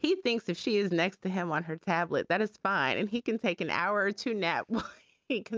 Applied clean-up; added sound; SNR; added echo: none; none; none; none.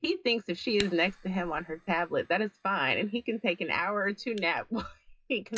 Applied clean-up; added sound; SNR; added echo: classical method WPE with log-MMSE.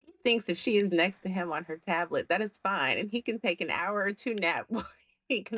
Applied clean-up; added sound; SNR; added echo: neural mask model DeepFilterNet 3.